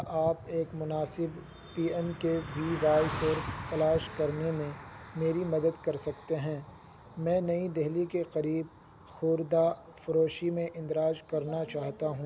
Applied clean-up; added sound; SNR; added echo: none; Car passing by; 15 dB; none.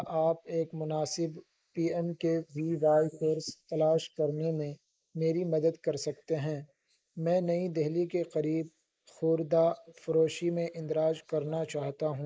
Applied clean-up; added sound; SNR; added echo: neural mask model Resemble Enhance denoiser.